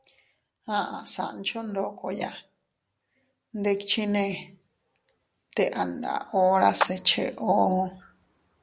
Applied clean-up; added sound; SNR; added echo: none; Clapping; 7 dB; none.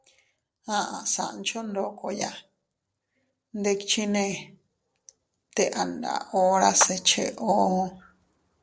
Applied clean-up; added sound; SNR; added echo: neural separator model SepFormer DNS4.